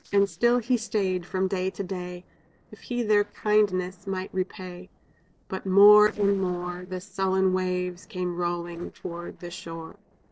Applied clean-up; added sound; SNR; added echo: neural separator model SepFormer DNS4.